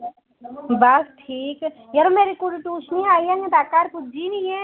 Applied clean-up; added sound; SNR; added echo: none; none; none; none.